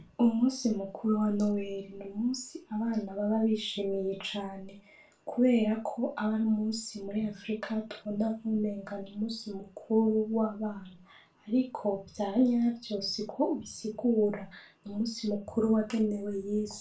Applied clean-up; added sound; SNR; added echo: none; none; none; reverberation time 0.3 s.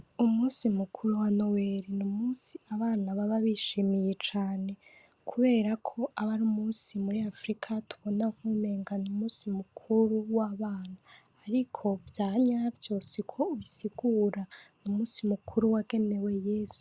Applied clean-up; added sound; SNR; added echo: none; none; none; none.